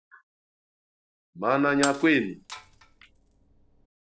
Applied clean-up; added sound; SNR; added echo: none; Shatter; 11 dB; none.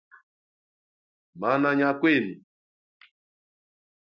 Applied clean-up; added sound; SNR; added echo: none; none; none; none.